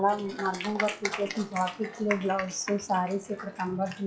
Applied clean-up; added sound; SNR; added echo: classical method log-MMSE.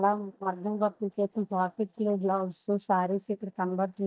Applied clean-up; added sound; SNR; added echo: neural mask model DeepFilterNet 3.